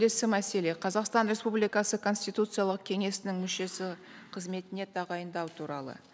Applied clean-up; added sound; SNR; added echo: none; none; none; none.